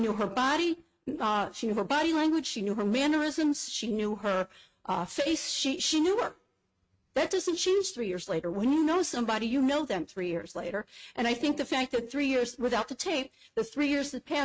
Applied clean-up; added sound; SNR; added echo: neural mask model RNNoise.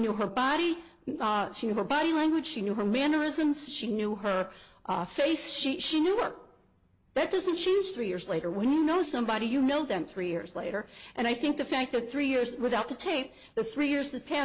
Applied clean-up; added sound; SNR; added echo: neural separator model SepFormer DNS4.